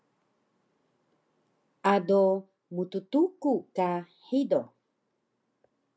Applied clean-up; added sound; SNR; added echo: none; none; none; none.